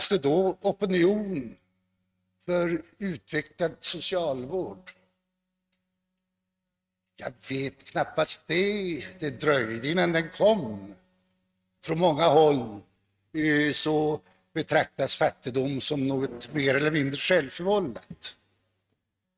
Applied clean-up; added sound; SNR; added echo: neural mask model RNNoise.